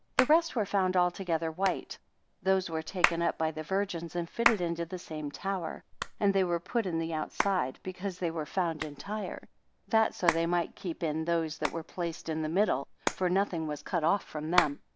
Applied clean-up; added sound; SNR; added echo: none; Hands; 8 dB; none.